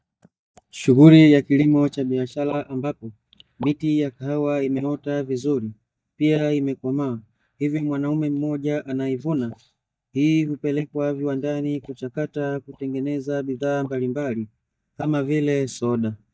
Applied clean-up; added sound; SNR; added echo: neural mask model DeepFilterNet 3.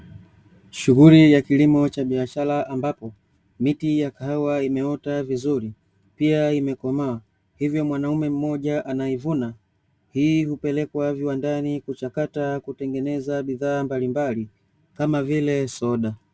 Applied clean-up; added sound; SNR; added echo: none; none; none; none.